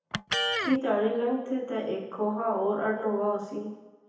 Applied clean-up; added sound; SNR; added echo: none; Electric guitar; 6 dB; reverberation time 0.9 s.